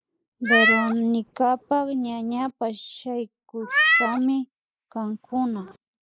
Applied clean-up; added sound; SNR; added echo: neural mask model Resemble Enhance denoiser.